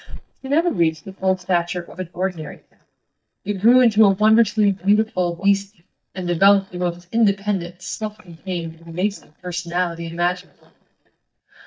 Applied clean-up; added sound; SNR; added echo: neural mask model DeepFilterNet 3.